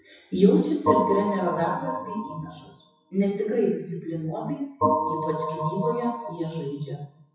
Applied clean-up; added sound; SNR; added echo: classical method WPE with log-MMSE.